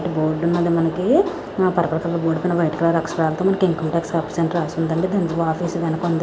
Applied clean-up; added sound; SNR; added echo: none; none; none; none.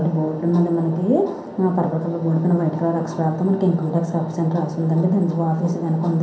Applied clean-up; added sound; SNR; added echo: none; none; none; reverberation time 0.6 s.